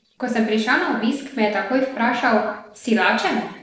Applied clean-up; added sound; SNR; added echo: neural separator model SepFormer DNS4.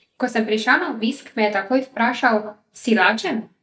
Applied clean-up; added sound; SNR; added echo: neural mask model DeepFilterNet 3.